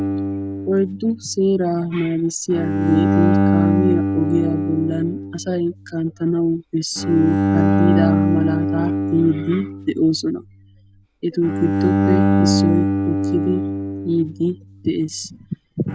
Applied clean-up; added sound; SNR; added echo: none; Bowed string instrument; -1 dB; none.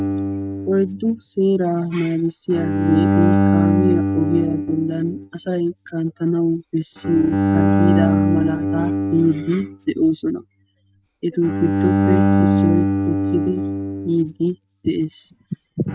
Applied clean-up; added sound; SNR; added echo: neural mask model RNNoise.